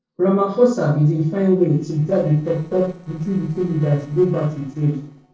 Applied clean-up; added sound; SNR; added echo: neural separator model SepFormer DNS4.